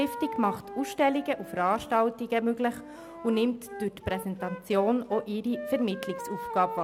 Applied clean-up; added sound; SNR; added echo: none; Wind instrument, woodwind instrument; 11 dB; none.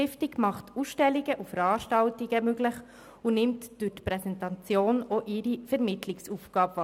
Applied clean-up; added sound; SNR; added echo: none; none; none; none.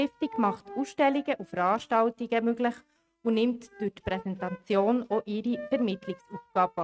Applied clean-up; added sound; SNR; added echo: neural mask model RNNoise.